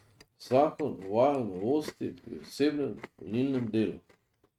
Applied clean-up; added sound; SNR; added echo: neural mask model RNNoise.